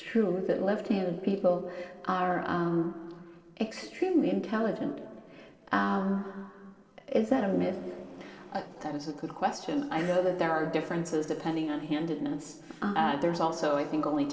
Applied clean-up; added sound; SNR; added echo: neural separator model SepFormer DNS4.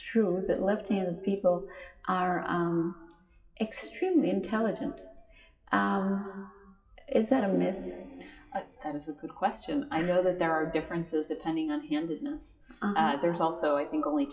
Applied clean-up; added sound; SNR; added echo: classical method WPE with log-MMSE.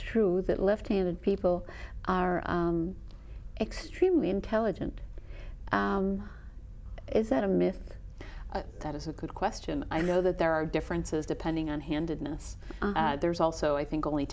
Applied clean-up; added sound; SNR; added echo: none; none; none; none.